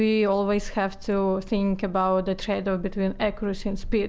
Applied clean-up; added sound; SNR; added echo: none; none; none; none.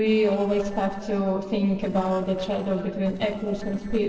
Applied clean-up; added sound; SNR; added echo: neural separator model SepFormer DNS4.